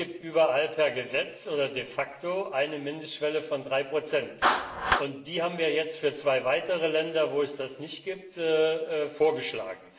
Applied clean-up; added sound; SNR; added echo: none; Clapping; 9 dB; reverberation time 0.8 s.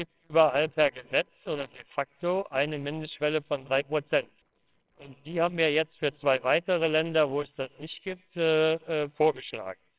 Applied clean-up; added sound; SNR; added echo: neural separator model SepFormer WHAMR!.